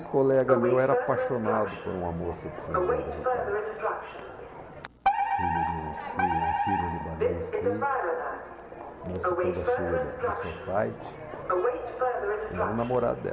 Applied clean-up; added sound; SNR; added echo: none; Alarm; -2 dB; none.